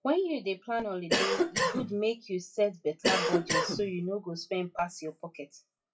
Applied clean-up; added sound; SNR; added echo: classical method WPE with log-MMSE.